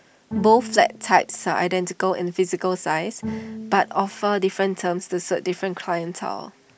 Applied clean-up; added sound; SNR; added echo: none; Bowed string instrument; 15 dB; none.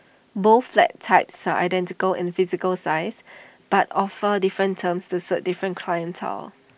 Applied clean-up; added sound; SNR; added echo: none; none; none; none.